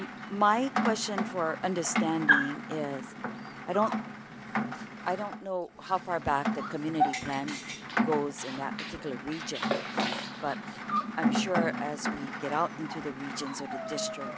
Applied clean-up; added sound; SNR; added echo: none; Dog + Rain; 0 dB; none.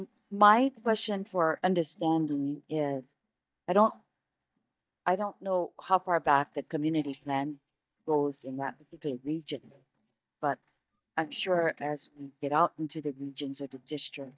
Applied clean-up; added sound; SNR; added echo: neural mask model DeepFilterNet 3.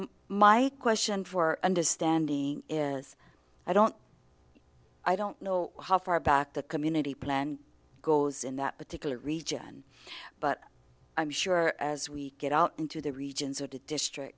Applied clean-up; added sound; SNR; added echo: none; none; none; none.